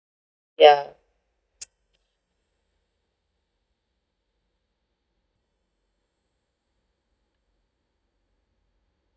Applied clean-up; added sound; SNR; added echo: neural mask model DeepFilterNet 3.